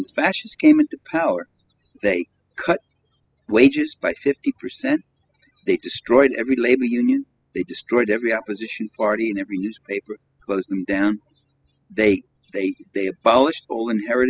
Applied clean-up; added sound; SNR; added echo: classical method spectral subtraction.